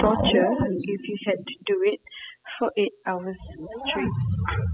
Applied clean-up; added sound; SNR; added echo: classical method spectral subtraction.